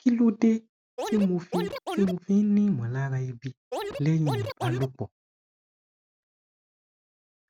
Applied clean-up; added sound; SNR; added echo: none; Scratching (performance technique); 6 dB; none.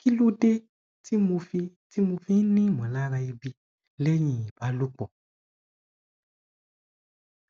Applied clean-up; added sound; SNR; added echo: none; none; none; none.